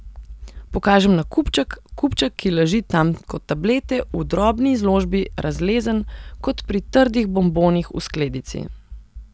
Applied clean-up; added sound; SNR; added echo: none; Accelerating, revving, vroom; 15 dB; none.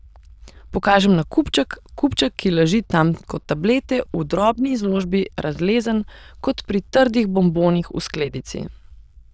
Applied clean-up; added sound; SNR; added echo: neural diffusion model UNIVERSE++.